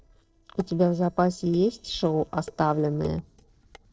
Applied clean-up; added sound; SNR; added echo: neural separator model SepFormer DNS4.